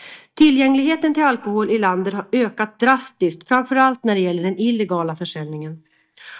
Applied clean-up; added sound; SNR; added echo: neural mask model DeepFilterNet 3.